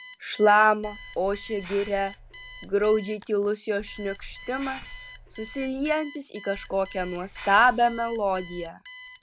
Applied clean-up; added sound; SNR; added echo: none; Hiss + Alarm; 15 dB; none.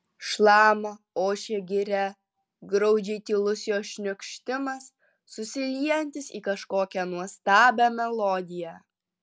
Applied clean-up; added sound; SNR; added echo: none; none; none; none.